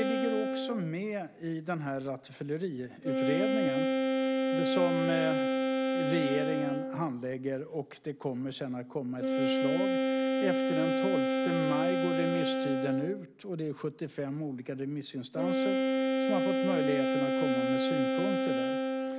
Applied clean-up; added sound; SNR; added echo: none; Wind instrument, woodwind instrument; -4 dB; none.